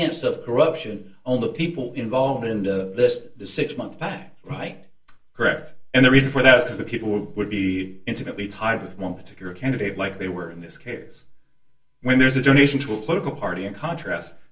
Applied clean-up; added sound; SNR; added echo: none; none; none; reverberation time 0.3 s.